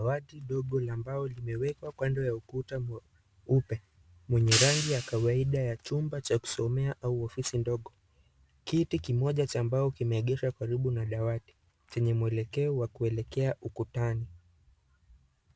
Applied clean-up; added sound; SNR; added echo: none; Hi-hat; 2 dB; none.